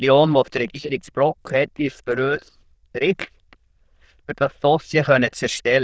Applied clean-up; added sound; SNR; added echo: neural diffusion model UNIVERSE++.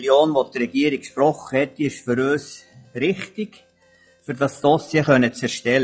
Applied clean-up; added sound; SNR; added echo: classical method log-MMSE.